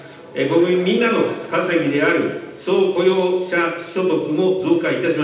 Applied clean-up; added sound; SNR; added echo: none; none; none; reverberation time 0.8 s.